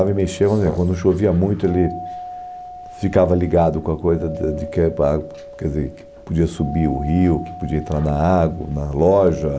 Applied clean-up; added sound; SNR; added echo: none; Doorbell; 15 dB; none.